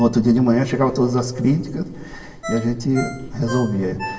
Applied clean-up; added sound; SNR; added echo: none; Ringtone; 16 dB; reverberation time 1.8 s.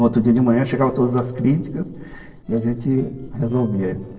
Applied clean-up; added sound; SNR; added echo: neural separator model SepFormer DNS4.